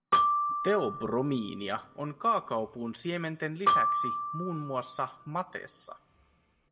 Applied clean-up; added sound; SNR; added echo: none; Glockenspiel; -1 dB; reverberation time 1.3 s.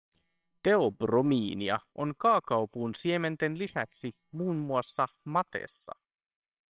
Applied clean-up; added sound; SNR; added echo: neural separator model SepFormer WHAMR!.